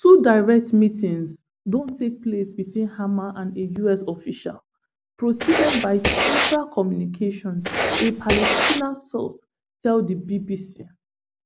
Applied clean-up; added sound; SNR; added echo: none; Writing; -2 dB; none.